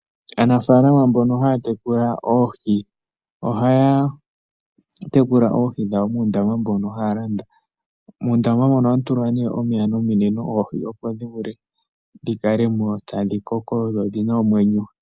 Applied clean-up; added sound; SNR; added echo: none; none; none; none.